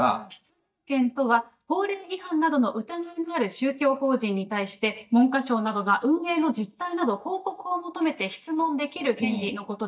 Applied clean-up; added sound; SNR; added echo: neural mask model DeepFilterNet 3.